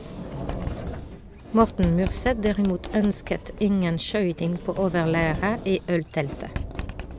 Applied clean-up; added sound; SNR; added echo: none; Sliding door; 8 dB; none.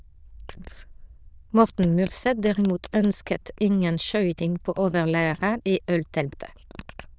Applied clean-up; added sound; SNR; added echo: neural diffusion model UNIVERSE++.